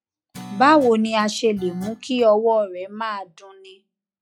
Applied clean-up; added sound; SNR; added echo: classical method log-MMSE.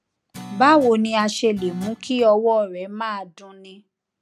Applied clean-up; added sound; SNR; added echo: none; Guitar; 19 dB; none.